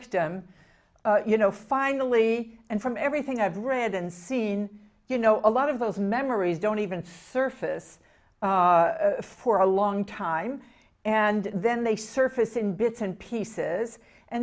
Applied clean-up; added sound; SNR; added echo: none; none; none; none.